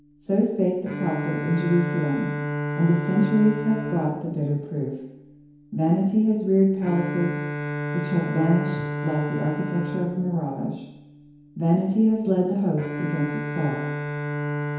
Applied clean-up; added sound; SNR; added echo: none; Bowed string instrument; 6 dB; reverberation time 1.0 s.